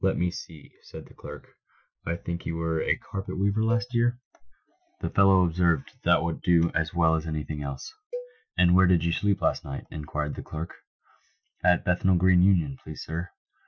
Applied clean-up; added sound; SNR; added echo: classical method Wiener filter.